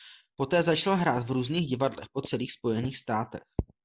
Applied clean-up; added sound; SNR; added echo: none; none; none; none.